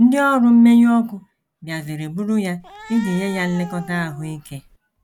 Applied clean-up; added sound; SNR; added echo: none; Cat; 20 dB; none.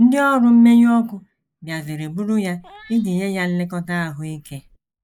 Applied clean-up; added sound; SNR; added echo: neural mask model Resemble Enhance denoiser.